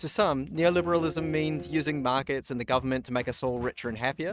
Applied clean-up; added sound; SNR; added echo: neural mask model RNNoise.